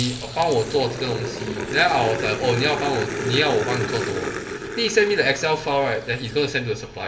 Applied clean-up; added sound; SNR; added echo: none; Growling; 7 dB; reverberation time 1.0 s.